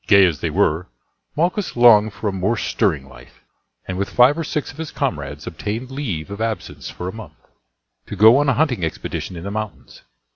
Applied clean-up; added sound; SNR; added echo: none; none; none; none.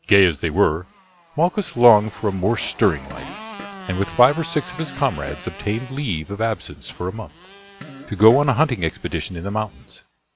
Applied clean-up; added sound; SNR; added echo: none; Fart + Motorcycle; 18 dB; none.